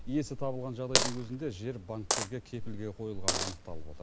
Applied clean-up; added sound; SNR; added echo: none; Coin (dropping); -3 dB; none.